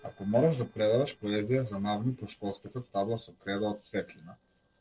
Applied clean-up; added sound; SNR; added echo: neural separator model SepFormer DNS4.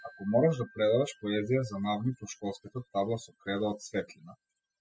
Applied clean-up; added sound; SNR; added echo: classical method spectral subtraction.